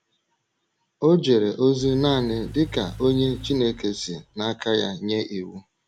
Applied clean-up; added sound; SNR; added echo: none; Engine / Car; 17 dB; none.